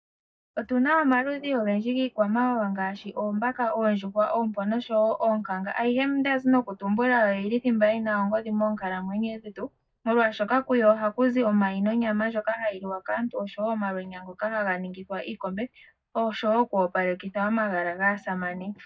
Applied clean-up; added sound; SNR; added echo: neural mask model DeepFilterNet 3.